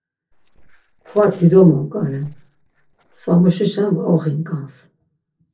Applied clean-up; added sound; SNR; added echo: neural separator model SepFormer DNS4.